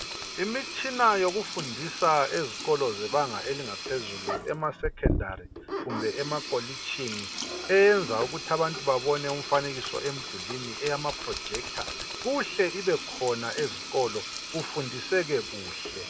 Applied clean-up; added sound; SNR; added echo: none; Sink (filling or washing); 7 dB; none.